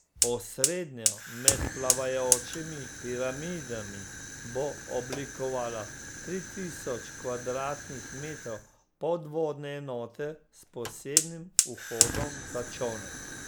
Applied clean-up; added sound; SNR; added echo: none; Fire; -2 dB; none.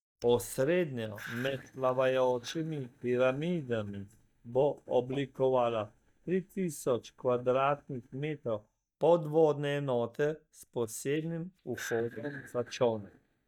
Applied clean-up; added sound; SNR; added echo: neural mask model DeepFilterNet 3.